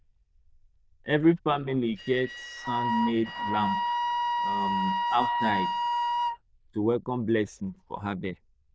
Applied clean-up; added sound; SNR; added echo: neural diffusion model UNIVERSE++.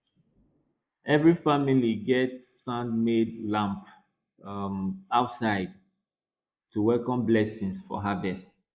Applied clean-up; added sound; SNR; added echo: neural mask model Resemble Enhance denoiser.